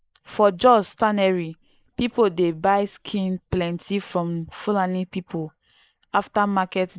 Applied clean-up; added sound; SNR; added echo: neural mask model Resemble Enhance denoiser.